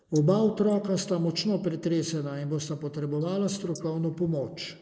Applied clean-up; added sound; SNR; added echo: neural mask model Resemble Enhance denoiser.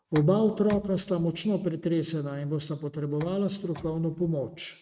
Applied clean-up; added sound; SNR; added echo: neural mask model RNNoise.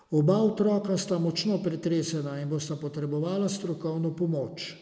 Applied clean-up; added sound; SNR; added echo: none; none; none; none.